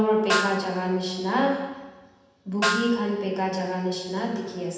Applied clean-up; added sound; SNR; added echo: none; Snare drum; 6 dB; reverberation time 1.1 s.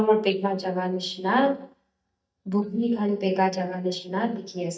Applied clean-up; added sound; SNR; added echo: neural mask model DeepFilterNet 3.